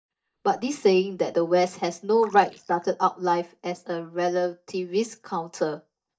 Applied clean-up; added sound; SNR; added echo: neural mask model DeepFilterNet 3.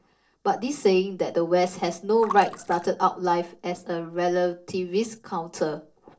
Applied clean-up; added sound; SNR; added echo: neural separator model SepFormer DNS4.